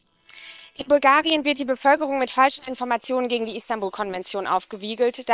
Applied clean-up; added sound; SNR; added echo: neural separator model SepFormer WHAM!.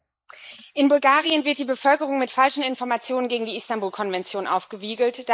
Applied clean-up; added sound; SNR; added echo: neural mask model Resemble Enhance denoiser.